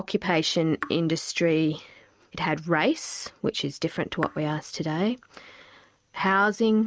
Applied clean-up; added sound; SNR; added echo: neural mask model RNNoise.